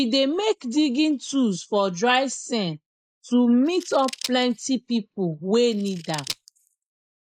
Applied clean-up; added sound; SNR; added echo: neural mask model Resemble Enhance denoiser.